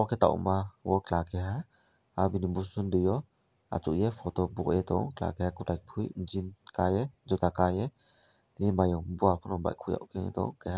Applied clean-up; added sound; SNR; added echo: none; none; none; none.